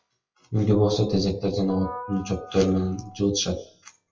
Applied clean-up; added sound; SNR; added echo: classical method WPE with log-MMSE.